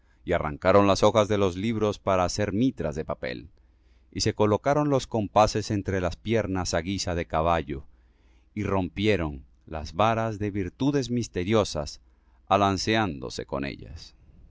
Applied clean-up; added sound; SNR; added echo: none; none; none; none.